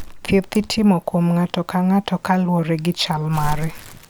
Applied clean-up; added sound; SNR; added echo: none; Crumpling, crinkling; 13 dB; none.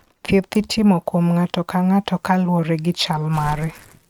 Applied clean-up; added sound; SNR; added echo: neural mask model RNNoise.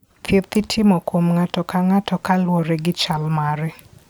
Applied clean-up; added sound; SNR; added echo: none; none; none; none.